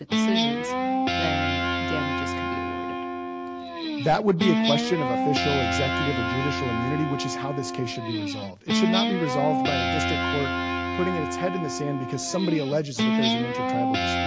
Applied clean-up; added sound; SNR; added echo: none; Guitar; -3 dB; none.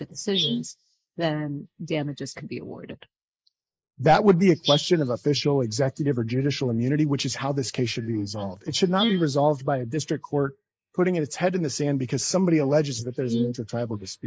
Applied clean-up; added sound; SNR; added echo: neural mask model Resemble Enhance denoiser.